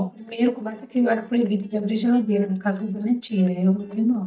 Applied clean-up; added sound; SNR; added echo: neural mask model DeepFilterNet 3.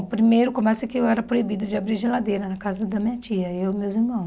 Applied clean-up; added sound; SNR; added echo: none; none; none; none.